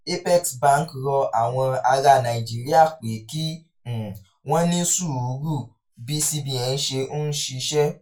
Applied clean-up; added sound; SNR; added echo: none; none; none; reverberation time 0.2 s.